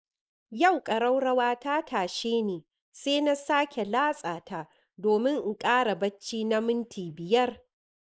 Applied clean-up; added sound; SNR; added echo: neural mask model Resemble Enhance denoiser.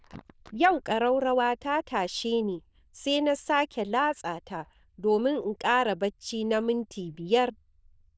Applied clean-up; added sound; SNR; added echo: neural diffusion model UNIVERSE++.